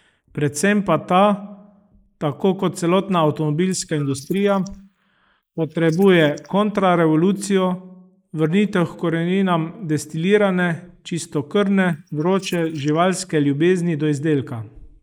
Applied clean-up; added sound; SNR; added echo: neural mask model Resemble Enhance denoiser.